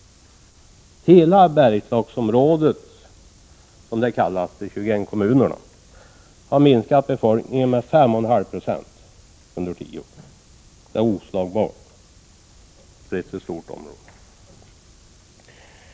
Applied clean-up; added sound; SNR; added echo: none; none; none; none.